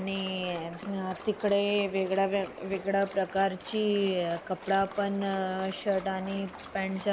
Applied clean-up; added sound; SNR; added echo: none; Dog; 20 dB; none.